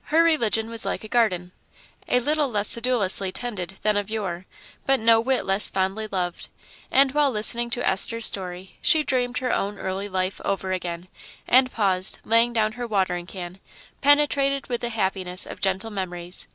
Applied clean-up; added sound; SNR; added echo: none; none; none; none.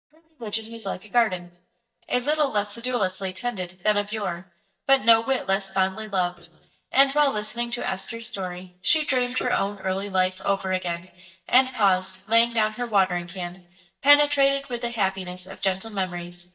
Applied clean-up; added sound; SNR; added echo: neural mask model DeepFilterNet 3.